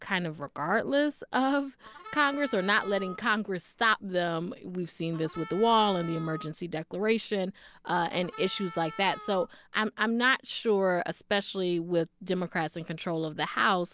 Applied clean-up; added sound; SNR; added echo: none; Harmonica; 15 dB; none.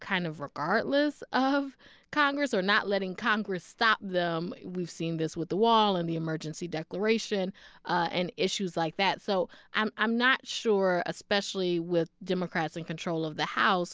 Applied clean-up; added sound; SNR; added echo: none; none; none; none.